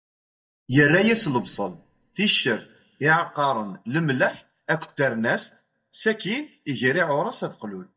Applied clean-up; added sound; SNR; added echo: neural mask model DeepFilterNet 3.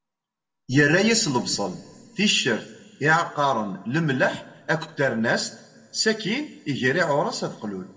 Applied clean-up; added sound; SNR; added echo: none; Whoosh, swoosh, swish; 18 dB; reverberation time 1.5 s.